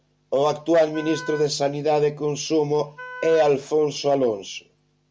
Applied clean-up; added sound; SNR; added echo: none; Wind instrument, woodwind instrument; 17 dB; none.